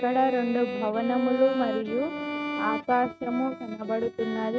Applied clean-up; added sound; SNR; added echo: neural mask model RNNoise.